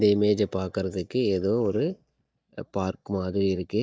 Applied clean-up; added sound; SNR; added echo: neural mask model DeepFilterNet 3.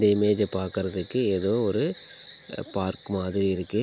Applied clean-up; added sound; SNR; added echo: none; none; none; none.